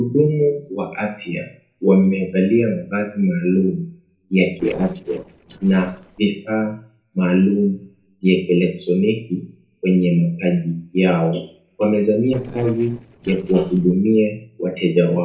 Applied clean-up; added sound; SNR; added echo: neural separator model SepFormer DNS4.